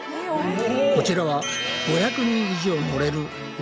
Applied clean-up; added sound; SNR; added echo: none; Wind instrument, woodwind instrument; 20 dB; none.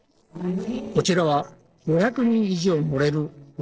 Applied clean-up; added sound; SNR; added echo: neural separator model SepFormer DNS4.